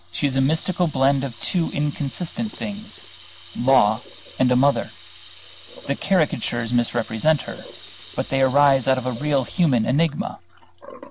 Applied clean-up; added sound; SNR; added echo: none; Sink (filling or washing) / Water tap, faucet; 17 dB; none.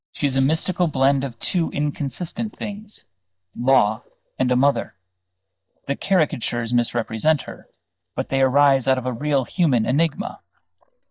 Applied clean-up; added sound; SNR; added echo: neural mask model DeepFilterNet 3.